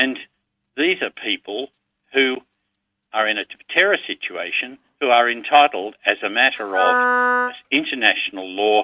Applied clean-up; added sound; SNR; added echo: neural mask model RNNoise.